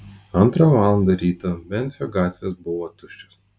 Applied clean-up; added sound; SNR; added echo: none; none; none; none.